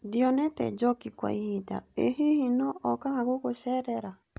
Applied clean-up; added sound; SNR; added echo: none; none; none; none.